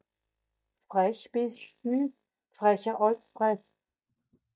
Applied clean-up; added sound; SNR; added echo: neural mask model DeepFilterNet 3.